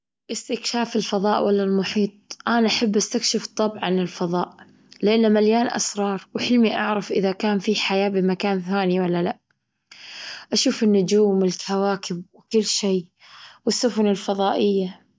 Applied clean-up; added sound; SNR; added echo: none; none; none; none.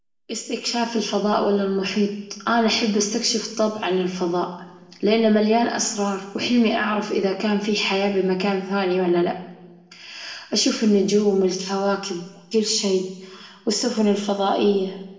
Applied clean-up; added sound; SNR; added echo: none; none; none; reverberation time 0.8 s.